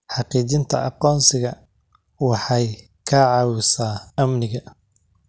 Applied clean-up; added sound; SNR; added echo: none; none; none; none.